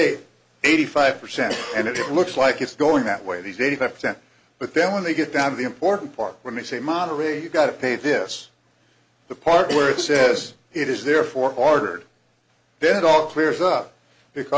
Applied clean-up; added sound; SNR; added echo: none; Cough; 9 dB; none.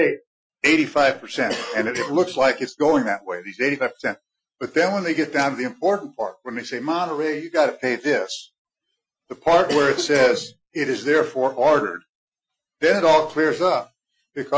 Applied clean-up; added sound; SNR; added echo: classical method Wiener filter.